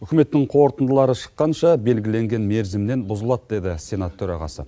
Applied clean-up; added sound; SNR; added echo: none; none; none; none.